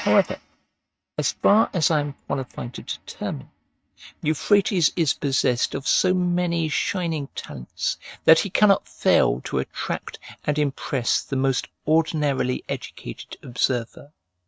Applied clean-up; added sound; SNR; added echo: neural mask model RNNoise.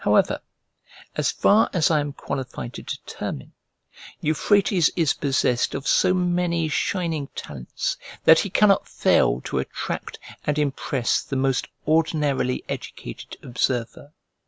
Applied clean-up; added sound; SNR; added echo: none; none; none; none.